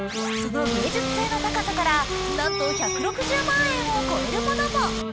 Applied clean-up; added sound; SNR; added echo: none; Wind instrument, woodwind instrument + Engine / Car; 1 dB; none.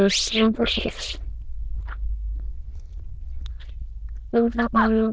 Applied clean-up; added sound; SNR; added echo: neural diffusion model UNIVERSE++.